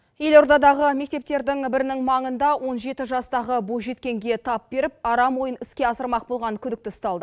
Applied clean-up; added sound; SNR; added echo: none; none; none; none.